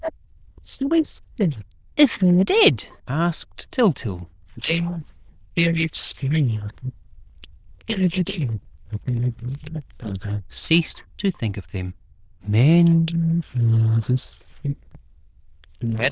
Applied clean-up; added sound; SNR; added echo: neural diffusion model UNIVERSE++.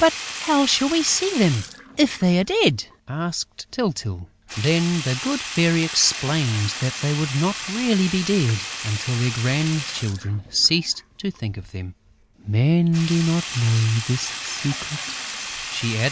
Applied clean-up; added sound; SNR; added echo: none; Sink (filling or washing); 10 dB; none.